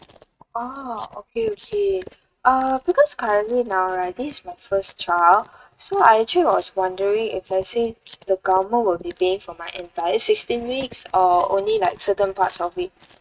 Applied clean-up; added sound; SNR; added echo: neural mask model RNNoise.